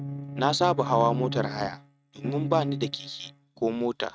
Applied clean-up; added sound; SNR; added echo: neural mask model RNNoise.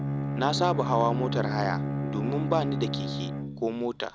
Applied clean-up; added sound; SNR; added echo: none; Bowed string instrument; 1 dB; none.